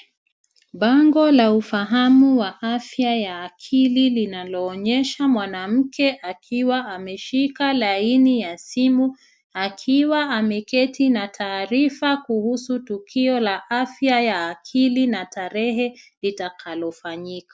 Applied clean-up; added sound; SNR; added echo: none; none; none; none.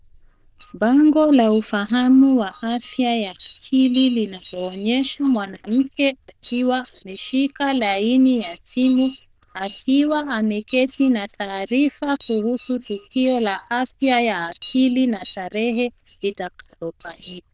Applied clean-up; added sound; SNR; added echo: neural diffusion model UNIVERSE++.